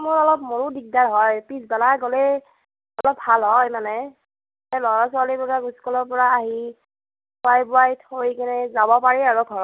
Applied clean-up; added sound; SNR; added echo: none; none; none; none.